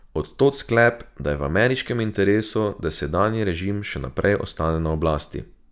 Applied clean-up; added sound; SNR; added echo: none; none; none; none.